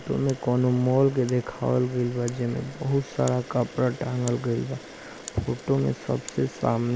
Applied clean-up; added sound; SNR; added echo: none; Camera; 18 dB; none.